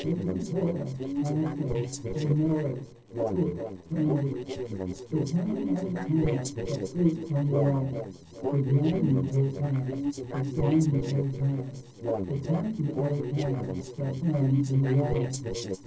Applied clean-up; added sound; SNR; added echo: neural separator model SepFormer DNS4.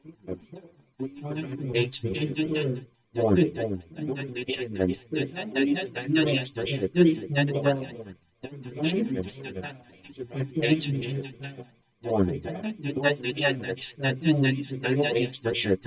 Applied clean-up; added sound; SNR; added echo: neural mask model DeepFilterNet 3.